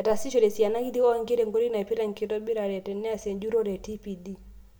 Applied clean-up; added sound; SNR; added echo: none; none; none; reverberation time 0.4 s.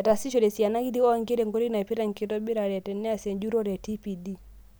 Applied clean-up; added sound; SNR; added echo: none; none; none; none.